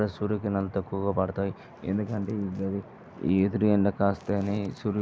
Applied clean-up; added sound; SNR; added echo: none; none; none; none.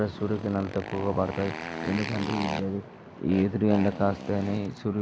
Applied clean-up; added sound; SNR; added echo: none; Motorcycle; 9 dB; none.